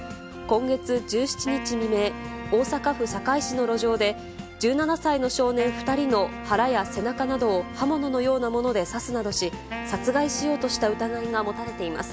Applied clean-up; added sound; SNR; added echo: none; Wind instrument, woodwind instrument; 13 dB; none.